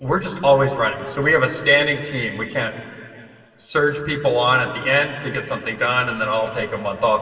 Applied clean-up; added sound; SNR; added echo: none; none; none; reverberation time 2.7 s.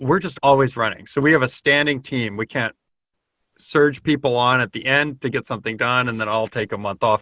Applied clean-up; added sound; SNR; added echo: none; none; none; none.